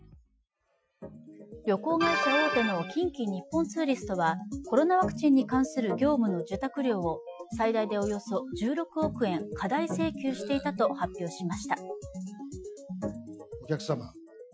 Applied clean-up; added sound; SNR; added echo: classical method Wiener filter.